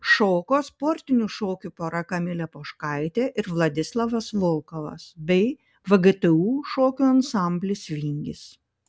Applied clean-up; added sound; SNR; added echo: none; none; none; none.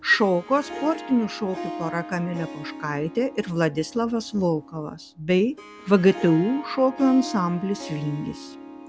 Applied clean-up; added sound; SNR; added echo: none; Harp; 13 dB; none.